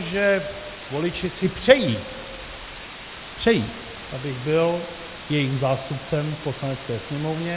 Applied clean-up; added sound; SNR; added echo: none; Water; 14 dB; none.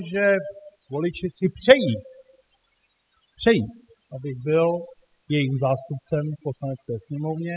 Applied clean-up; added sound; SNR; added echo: classical method spectral subtraction.